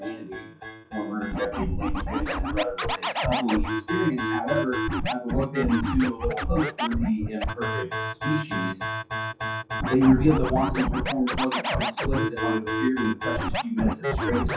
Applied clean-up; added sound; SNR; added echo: classical method WPE with log-MMSE.